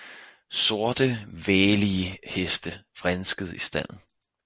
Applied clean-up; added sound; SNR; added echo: none; none; none; none.